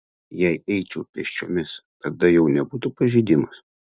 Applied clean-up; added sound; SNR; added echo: none; none; none; none.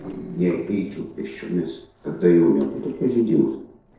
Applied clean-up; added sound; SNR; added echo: neural separator model SepFormer DNS4.